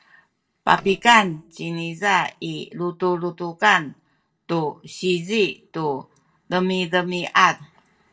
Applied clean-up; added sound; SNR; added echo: neural separator model SepFormer DNS4.